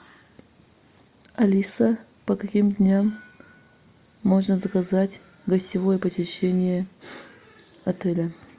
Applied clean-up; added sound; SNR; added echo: none; none; none; none.